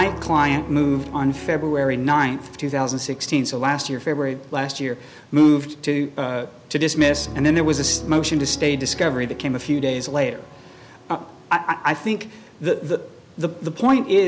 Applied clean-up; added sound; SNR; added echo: none; Piano; 17 dB; none.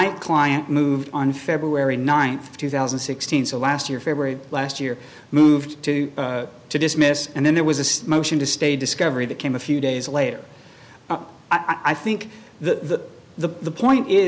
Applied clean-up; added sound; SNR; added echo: none; none; none; none.